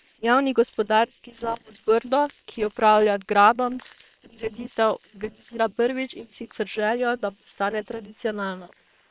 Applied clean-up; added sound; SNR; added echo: neural separator model SepFormer WHAM!.